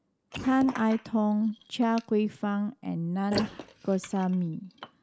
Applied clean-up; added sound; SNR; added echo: neural mask model Resemble Enhance denoiser.